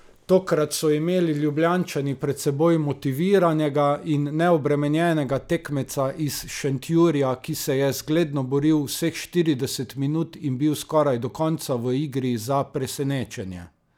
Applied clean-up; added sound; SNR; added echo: none; none; none; none.